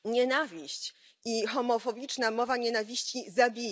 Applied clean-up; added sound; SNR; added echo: none; none; none; none.